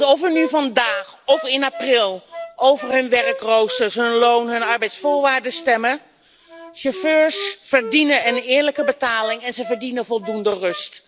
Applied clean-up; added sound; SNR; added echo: none; Wind instrument, woodwind instrument; 14 dB; none.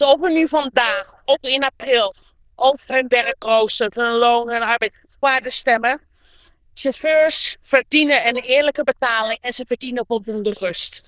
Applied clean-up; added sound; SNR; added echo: neural diffusion model UNIVERSE++.